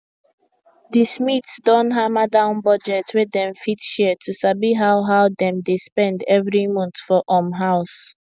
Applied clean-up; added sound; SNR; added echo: none; none; none; none.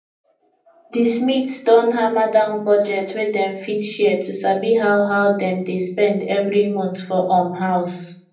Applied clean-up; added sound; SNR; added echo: none; none; none; reverberation time 0.6 s.